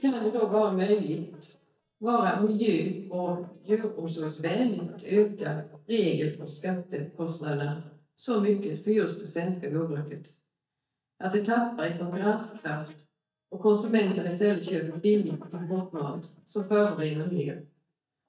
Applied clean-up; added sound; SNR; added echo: neural mask model DeepFilterNet 3.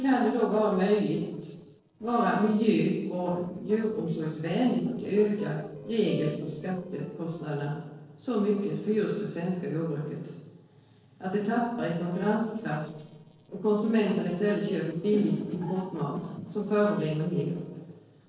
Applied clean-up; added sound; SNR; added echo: neural separator model SepFormer DNS4.